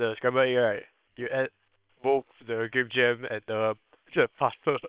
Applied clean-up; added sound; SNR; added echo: neural separator model SepFormer WHAM!.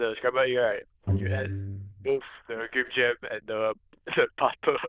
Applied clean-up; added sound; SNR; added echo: neural diffusion model UNIVERSE++.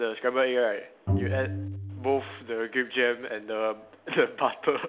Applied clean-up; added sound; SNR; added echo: none; Bowed string instrument; 7 dB; none.